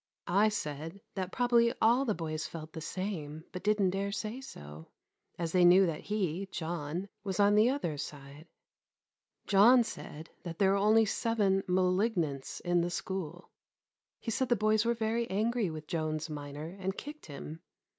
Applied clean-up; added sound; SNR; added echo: none; none; none; none.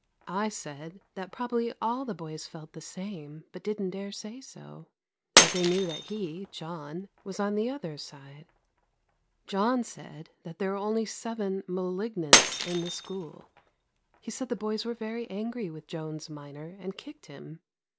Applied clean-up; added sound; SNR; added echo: none; Shatter; 0 dB; none.